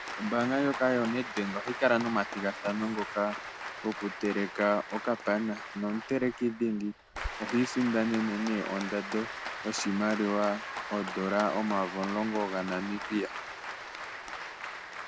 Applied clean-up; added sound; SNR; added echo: none; Applause; 8 dB; none.